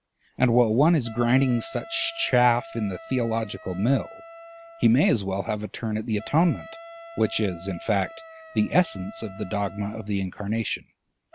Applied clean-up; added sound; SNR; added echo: none; Wind instrument, woodwind instrument; 19 dB; none.